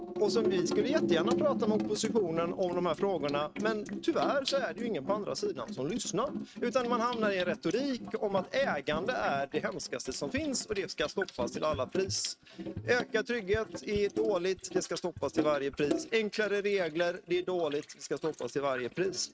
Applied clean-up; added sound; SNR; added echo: neural mask model RNNoise.